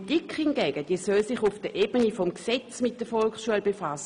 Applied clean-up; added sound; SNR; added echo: none; none; none; none.